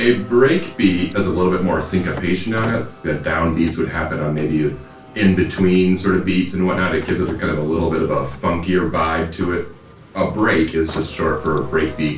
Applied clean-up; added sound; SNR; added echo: none; Car; 19 dB; reverberation time 0.3 s.